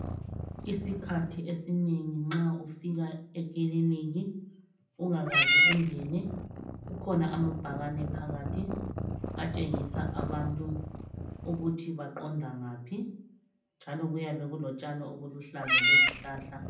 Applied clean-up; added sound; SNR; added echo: none; Meow / Purr; -1 dB; reverberation time 0.6 s.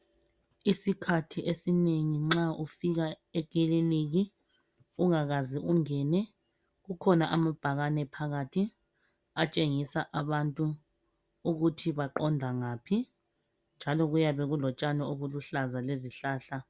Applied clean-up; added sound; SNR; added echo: none; none; none; none.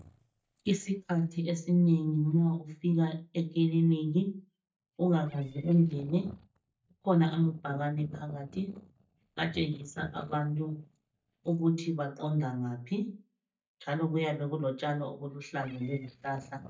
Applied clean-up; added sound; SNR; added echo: neural mask model DeepFilterNet 3.